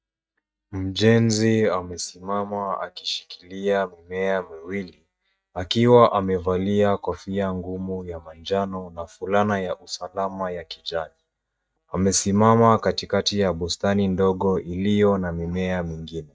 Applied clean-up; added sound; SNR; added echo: neural mask model DeepFilterNet 3.